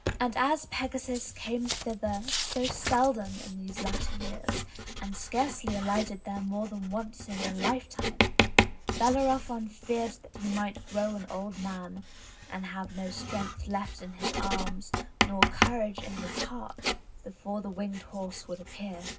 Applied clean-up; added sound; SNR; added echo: none; Writing; 1 dB; reverberation time 0.4 s.